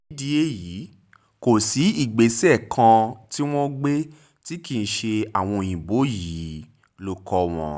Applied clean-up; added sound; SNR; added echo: none; none; none; none.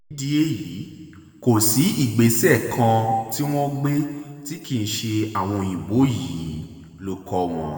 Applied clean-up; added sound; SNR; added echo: none; none; none; reverberation time 1.7 s.